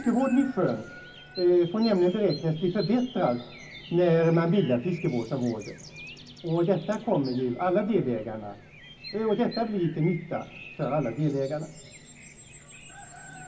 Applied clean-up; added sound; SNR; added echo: none; Bird vocalization, bird call, bird song; 19 dB; reverberation time 0.4 s.